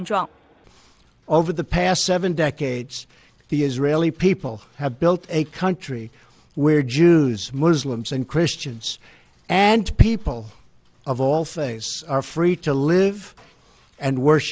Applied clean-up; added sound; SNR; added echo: none; none; none; none.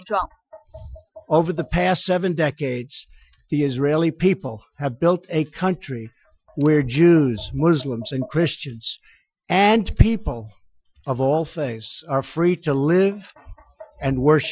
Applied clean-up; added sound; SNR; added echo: classical method Wiener filter.